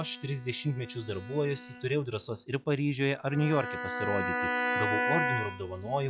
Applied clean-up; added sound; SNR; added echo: classical method log-MMSE.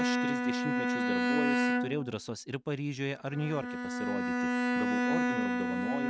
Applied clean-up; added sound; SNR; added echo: neural mask model RNNoise.